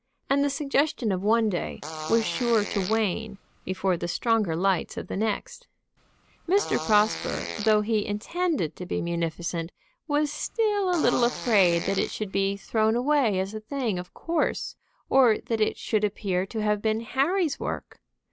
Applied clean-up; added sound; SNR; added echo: none; Fart; 12 dB; none.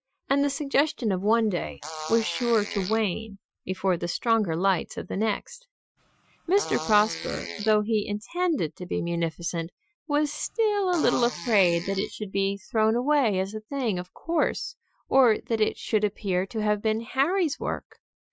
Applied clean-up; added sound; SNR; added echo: classical method Wiener filter.